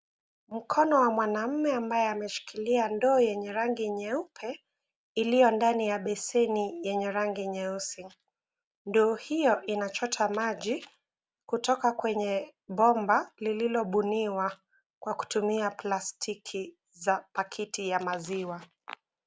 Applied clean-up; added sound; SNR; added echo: none; none; none; none.